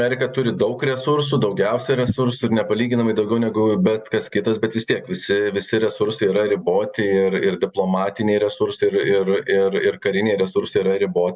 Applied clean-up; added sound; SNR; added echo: none; none; none; none.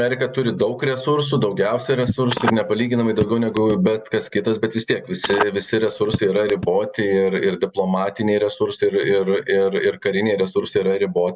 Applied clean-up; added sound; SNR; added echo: none; Telephone; 8 dB; none.